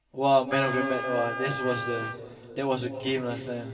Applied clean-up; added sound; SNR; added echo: none; Wind instrument, woodwind instrument; 6 dB; reverberation time 3.0 s.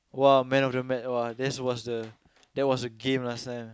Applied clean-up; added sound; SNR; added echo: none; none; none; none.